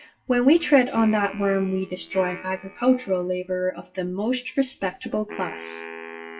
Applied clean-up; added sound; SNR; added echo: classical method WPE with log-MMSE.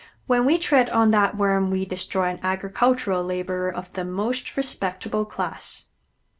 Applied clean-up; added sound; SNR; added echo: none; none; none; none.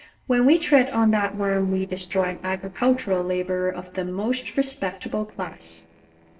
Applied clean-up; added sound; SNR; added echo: neural separator model SepFormer DNS4.